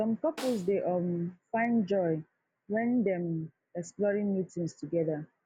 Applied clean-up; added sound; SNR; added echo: none; Snare drum; 18 dB; none.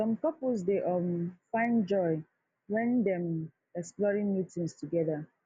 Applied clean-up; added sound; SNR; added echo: none; none; none; none.